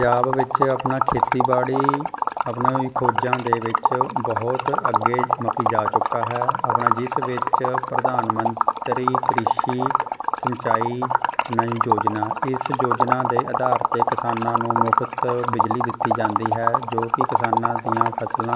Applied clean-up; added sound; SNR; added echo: none; Liquid; -4 dB; none.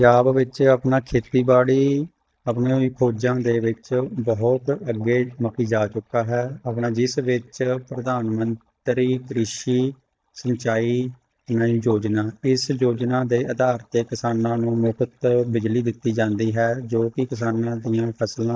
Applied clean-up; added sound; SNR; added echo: neural mask model DeepFilterNet 3.